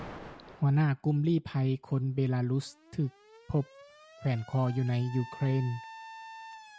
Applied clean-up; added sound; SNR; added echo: none; Alarm; 19 dB; none.